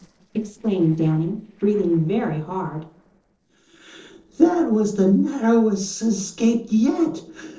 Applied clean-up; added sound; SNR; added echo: neural separator model SepFormer DNS4.